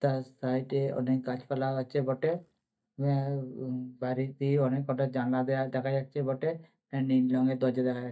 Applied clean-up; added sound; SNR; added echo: neural mask model DeepFilterNet 3.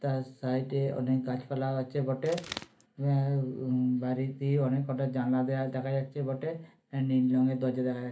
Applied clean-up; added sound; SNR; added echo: none; Bird; 12 dB; reverberation time 0.3 s.